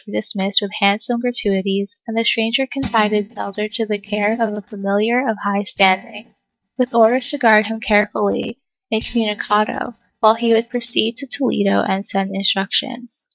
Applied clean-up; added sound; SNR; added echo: neural mask model DeepFilterNet 3.